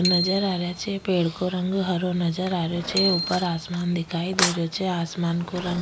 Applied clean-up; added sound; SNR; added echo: none; Bicycle bell + Cutlery, silverware / Drawer open or close; 7 dB; none.